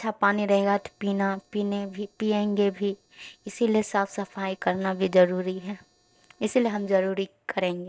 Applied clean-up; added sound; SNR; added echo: neural separator model SepFormer DNS4.